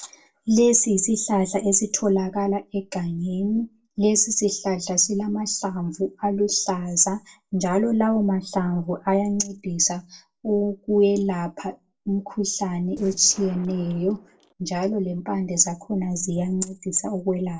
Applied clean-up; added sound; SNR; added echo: neural separator model SepFormer DNS4.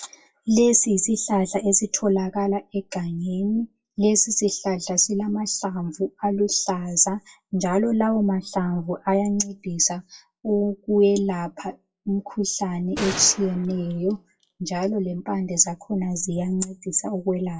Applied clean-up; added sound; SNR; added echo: classical method WPE with log-MMSE.